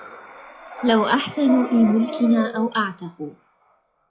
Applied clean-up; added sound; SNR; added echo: classical method log-MMSE.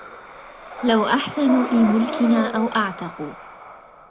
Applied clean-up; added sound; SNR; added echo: none; Breathing; 10 dB; none.